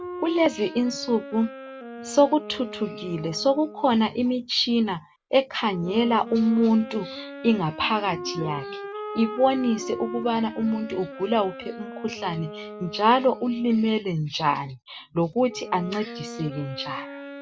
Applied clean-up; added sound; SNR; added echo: none; Wind instrument, woodwind instrument; 13 dB; none.